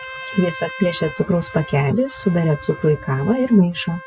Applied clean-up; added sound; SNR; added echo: none; Trumpet; 16 dB; none.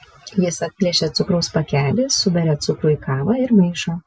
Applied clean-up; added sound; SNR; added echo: none; none; none; none.